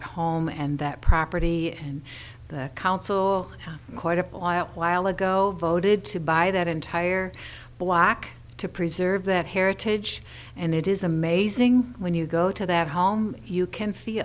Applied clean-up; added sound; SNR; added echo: none; none; none; none.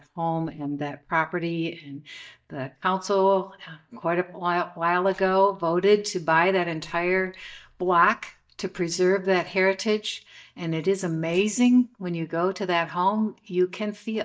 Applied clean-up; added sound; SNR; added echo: neural mask model DeepFilterNet 3.